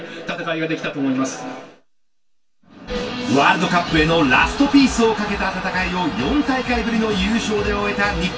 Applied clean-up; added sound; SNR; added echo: none; none; none; reverberation time 0.1 s.